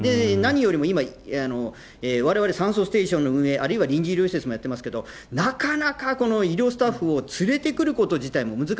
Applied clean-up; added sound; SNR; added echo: none; none; none; none.